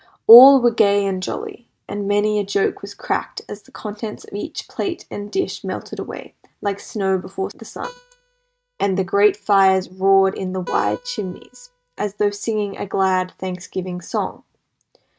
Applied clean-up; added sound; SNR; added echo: neural mask model RNNoise.